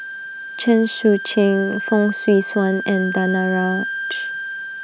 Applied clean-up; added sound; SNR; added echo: none; Wind instrument, woodwind instrument; 8 dB; none.